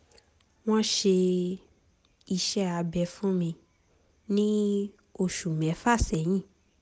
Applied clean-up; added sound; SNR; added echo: none; none; none; none.